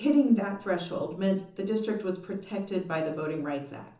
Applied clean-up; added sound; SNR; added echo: none; none; none; reverberation time 0.7 s.